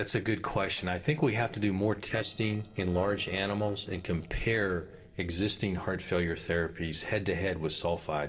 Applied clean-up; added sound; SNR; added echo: neural separator model SepFormer DNS4.